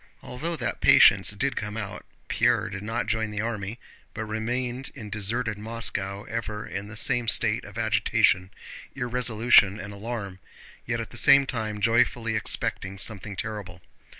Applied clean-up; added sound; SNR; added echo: none; none; none; none.